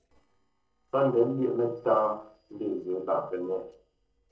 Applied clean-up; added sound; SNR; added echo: neural separator model SepFormer DNS4.